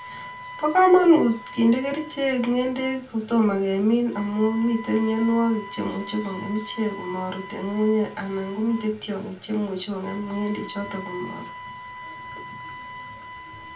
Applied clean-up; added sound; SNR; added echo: none; Wind instrument, woodwind instrument; 15 dB; reverberation time 0.2 s.